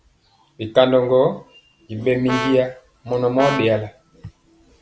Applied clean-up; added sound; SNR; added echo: none; Brass instrument; 9 dB; none.